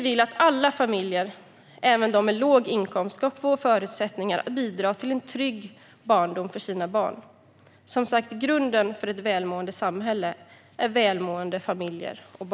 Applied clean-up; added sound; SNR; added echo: none; none; none; none.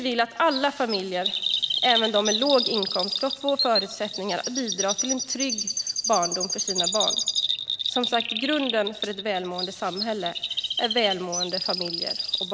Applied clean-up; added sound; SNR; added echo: none; Chirp, tweet + Bell; 1 dB; none.